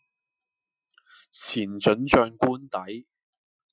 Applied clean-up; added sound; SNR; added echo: classical method Wiener filter.